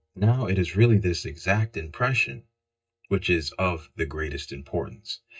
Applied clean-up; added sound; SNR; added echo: neural mask model DeepFilterNet 3.